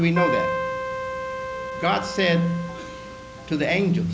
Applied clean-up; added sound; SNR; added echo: none; Keyboard (musical); 5 dB; none.